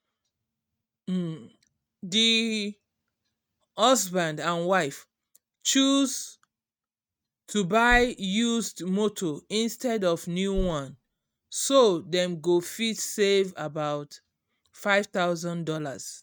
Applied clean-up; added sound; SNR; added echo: neural mask model RNNoise.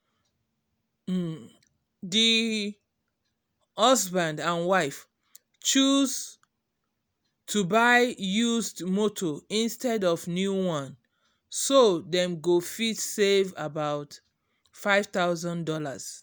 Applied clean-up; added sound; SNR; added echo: none; none; none; none.